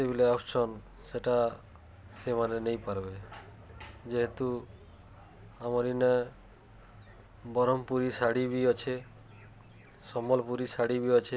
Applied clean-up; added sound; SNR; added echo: none; none; none; none.